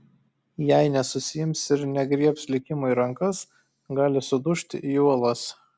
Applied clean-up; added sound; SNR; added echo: none; none; none; none.